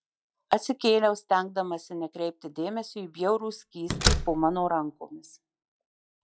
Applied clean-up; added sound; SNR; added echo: classical method log-MMSE.